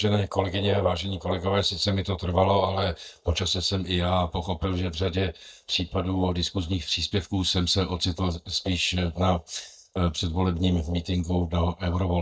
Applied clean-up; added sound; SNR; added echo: neural mask model DeepFilterNet 3.